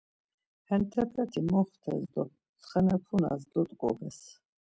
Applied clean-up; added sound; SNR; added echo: none; none; none; none.